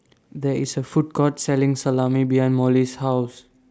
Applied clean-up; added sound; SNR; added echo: none; none; none; none.